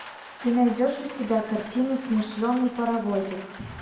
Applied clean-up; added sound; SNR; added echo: none; Rain; 17 dB; reverberation time 0.9 s.